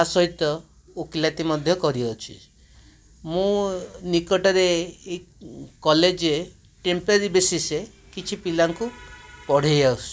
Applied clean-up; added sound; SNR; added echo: none; none; none; none.